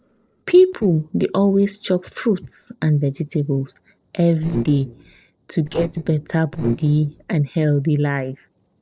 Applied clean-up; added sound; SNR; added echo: neural separator model SepFormer DNS4.